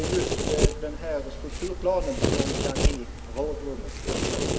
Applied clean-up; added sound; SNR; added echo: none; Domestic sounds, home sounds; -4 dB; reverberation time 0.7 s.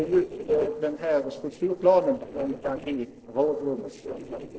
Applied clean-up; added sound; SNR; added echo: neural separator model SepFormer DNS4.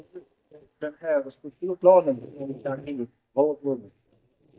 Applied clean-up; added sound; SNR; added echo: neural mask model DeepFilterNet 3.